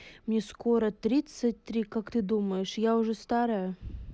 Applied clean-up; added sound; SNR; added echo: none; none; none; none.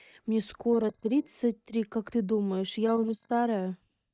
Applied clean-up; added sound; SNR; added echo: neural mask model DeepFilterNet 3.